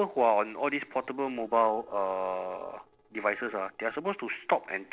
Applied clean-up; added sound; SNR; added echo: neural separator model SepFormer DNS4.